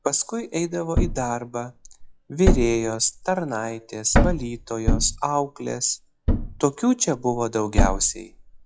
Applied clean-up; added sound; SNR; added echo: classical method log-MMSE.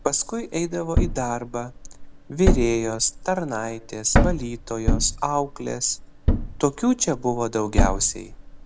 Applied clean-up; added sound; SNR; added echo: none; Thump, thud; 0 dB; none.